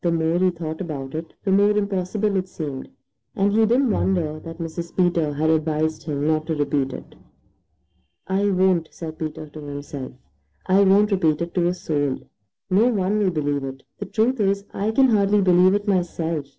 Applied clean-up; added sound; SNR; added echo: none; Bowed string instrument; 14 dB; none.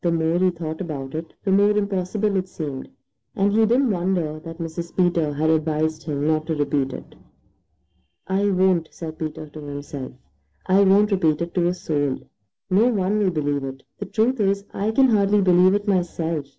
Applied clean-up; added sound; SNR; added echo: none; none; none; none.